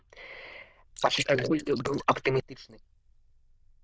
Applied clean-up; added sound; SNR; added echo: neural diffusion model UNIVERSE++.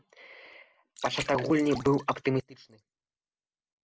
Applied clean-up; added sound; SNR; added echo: none; Water; 15 dB; none.